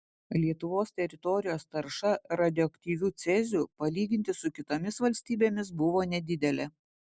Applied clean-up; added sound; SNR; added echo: none; none; none; none.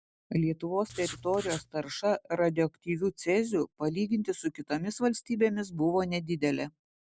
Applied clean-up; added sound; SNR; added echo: none; Writing; 12 dB; none.